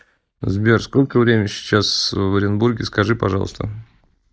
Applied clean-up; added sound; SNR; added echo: neural mask model DeepFilterNet 3.